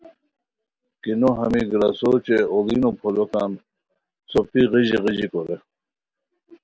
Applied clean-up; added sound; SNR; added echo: none; none; none; none.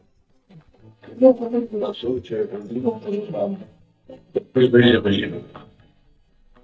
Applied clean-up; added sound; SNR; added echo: neural mask model DeepFilterNet 3.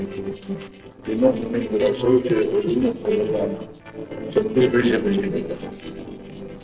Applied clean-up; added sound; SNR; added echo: neural separator model SepFormer DNS4.